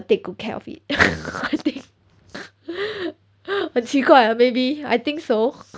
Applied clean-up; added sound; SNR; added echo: none; none; none; none.